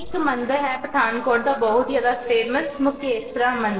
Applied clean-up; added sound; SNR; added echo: neural separator model SepFormer DNS4.